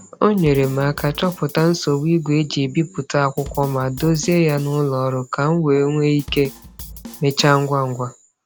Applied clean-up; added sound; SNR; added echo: none; Drum kit; 18 dB; none.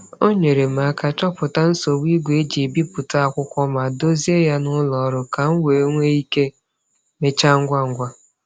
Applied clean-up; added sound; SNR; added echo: none; none; none; none.